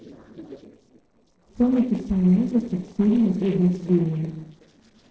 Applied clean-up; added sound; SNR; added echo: neural separator model SepFormer DNS4.